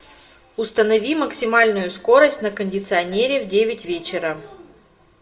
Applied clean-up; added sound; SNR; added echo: none; none; none; reverberation time 0.7 s.